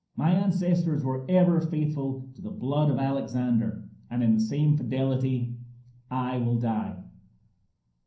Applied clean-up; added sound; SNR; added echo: none; none; none; reverberation time 0.6 s.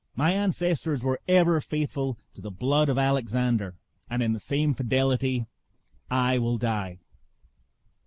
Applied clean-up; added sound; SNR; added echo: none; none; none; none.